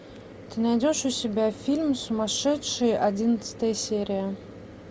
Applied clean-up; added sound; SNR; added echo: none; none; none; none.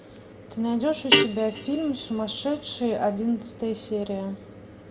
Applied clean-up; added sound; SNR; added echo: none; Guitar; 1 dB; reverberation time 0.6 s.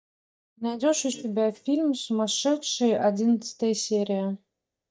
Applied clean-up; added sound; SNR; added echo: neural mask model DeepFilterNet 3.